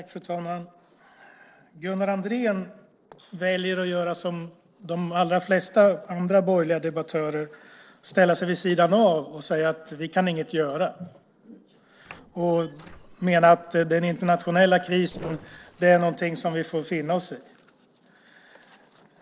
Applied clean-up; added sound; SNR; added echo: neural separator model SepFormer DNS4.